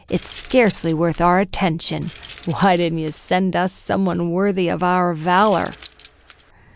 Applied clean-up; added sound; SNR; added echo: none; Keys jangling; 18 dB; none.